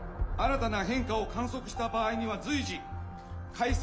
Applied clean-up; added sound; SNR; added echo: none; none; none; none.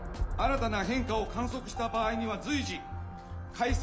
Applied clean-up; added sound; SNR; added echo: none; Drum kit; 18 dB; none.